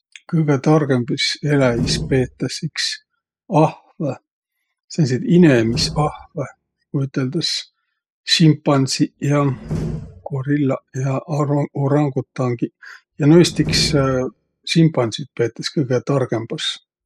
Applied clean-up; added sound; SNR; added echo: classical method spectral subtraction.